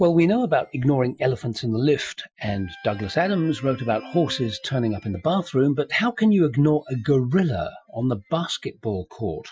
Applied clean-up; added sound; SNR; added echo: classical method Wiener filter.